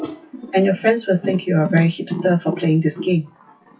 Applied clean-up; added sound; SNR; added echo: classical method WPE with log-MMSE.